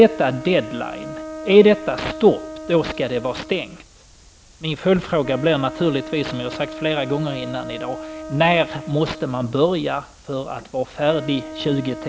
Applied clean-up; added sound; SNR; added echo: none; Wind instrument, woodwind instrument; 13 dB; none.